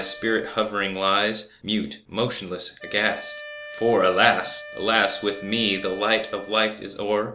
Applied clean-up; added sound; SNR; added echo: none; Wind instrument, woodwind instrument; 17 dB; none.